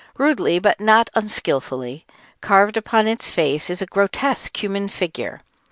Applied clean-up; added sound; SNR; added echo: none; none; none; none.